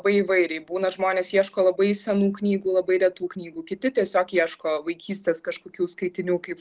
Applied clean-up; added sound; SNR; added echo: none; none; none; none.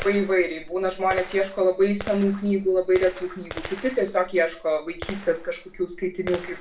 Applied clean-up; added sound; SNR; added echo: none; Gunshot, gunfire; 14 dB; reverberation time 0.3 s.